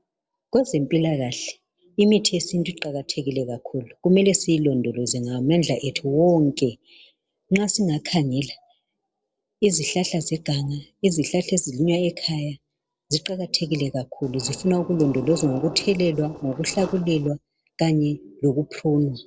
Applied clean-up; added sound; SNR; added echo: neural separator model SepFormer DNS4.